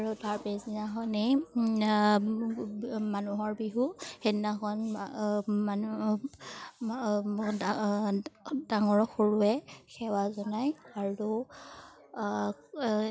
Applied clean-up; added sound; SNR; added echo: none; none; none; none.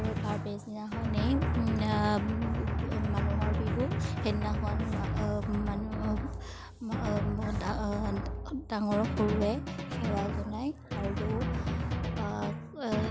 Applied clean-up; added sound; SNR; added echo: none; Drum; -2 dB; none.